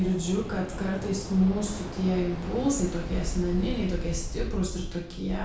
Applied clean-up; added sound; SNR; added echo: none; Waves, surf; 5 dB; reverberation time 0.5 s.